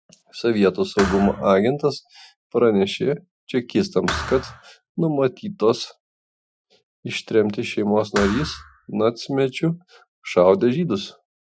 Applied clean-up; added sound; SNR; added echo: classical method Wiener filter.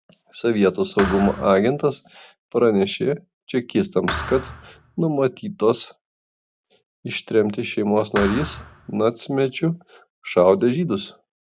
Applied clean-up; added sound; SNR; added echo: none; Thump, thud; 10 dB; none.